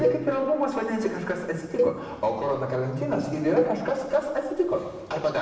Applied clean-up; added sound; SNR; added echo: none; Cowbell; 6 dB; reverberation time 1.2 s.